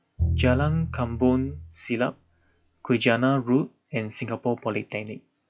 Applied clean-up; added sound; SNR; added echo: classical method log-MMSE.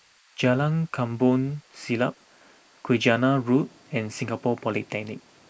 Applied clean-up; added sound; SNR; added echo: neural mask model Resemble Enhance denoiser.